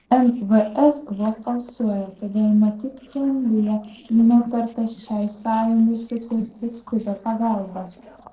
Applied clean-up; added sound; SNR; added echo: neural separator model SepFormer DNS4.